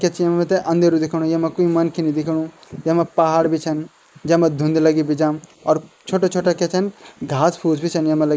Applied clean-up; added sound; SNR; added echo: neural mask model Resemble Enhance denoiser.